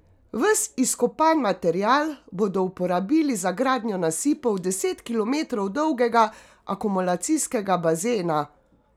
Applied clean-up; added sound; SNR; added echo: none; none; none; none.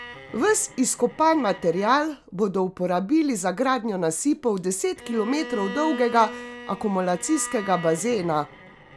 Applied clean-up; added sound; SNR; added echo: none; Bowed string instrument; 16 dB; none.